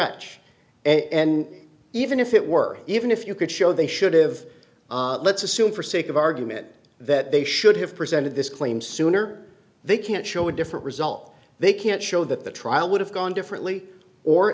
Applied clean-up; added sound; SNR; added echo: none; none; none; none.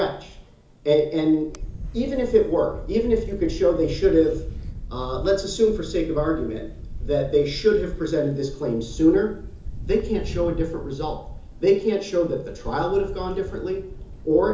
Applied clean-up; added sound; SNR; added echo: none; Camera; 10 dB; reverberation time 0.7 s.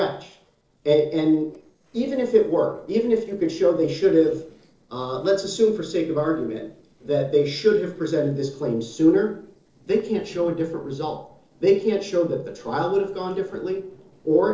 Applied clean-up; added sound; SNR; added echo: neural separator model SepFormer DNS4.